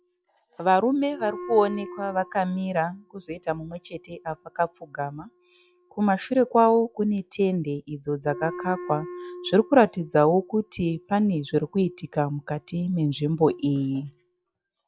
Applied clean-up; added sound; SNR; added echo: classical method log-MMSE.